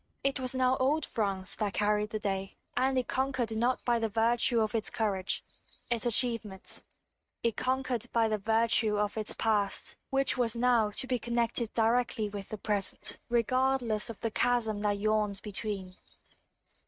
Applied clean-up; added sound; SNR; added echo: neural mask model RNNoise.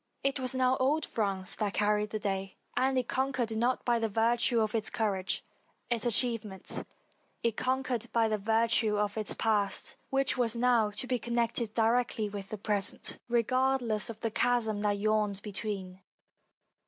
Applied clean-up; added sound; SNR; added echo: none; none; none; none.